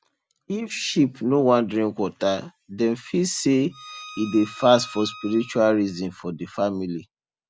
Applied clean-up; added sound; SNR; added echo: none; Bowed string instrument; 19 dB; none.